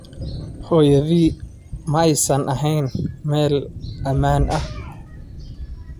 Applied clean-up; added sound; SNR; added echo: none; Thunder; 10 dB; none.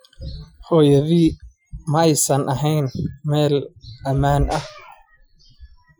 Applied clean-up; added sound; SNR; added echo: classical method Wiener filter.